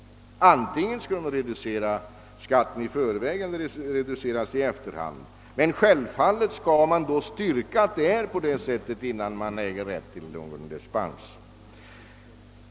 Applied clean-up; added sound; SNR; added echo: none; none; none; none.